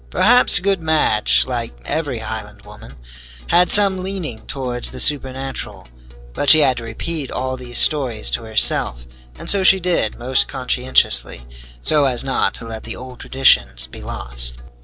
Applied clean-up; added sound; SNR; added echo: neural separator model SepFormer DNS4.